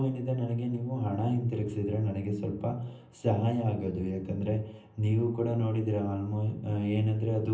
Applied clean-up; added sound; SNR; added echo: none; none; none; reverberation time 0.6 s.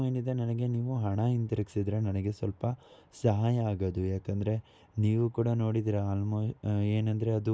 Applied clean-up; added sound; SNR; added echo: none; none; none; none.